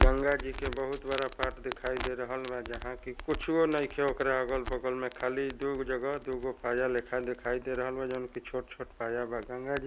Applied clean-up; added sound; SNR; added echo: none; Crackle; 5 dB; none.